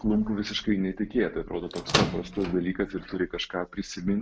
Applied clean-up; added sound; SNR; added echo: none; Microwave oven; 1 dB; none.